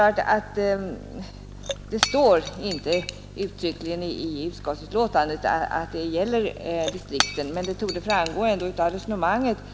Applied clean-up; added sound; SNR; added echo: none; Shatter / Crushing; 11 dB; none.